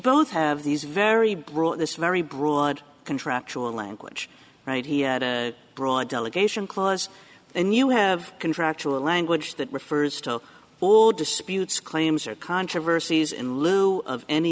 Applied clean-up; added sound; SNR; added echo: none; none; none; none.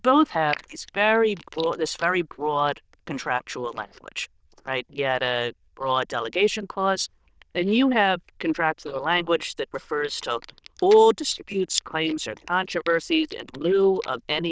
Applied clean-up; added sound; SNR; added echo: neural diffusion model UNIVERSE++.